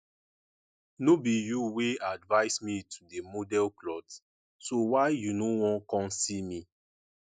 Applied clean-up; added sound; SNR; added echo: none; none; none; none.